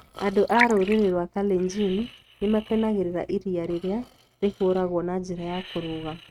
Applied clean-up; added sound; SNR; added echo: neural mask model RNNoise.